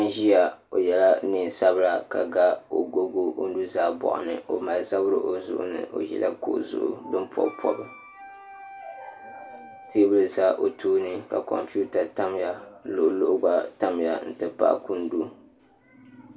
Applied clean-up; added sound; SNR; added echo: none; Wind instrument, woodwind instrument; 19 dB; none.